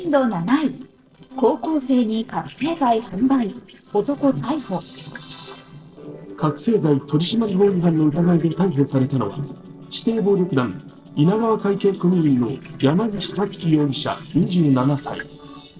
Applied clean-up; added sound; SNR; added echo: neural separator model SepFormer DNS4.